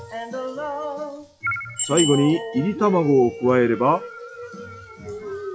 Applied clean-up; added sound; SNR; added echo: classical method log-MMSE.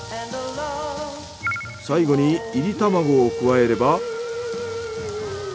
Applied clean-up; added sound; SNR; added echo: none; none; none; none.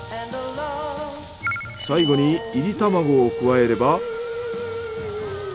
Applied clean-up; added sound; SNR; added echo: none; Bicycle bell; 13 dB; none.